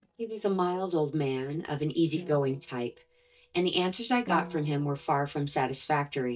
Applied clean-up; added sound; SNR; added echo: neural mask model DeepFilterNet 3.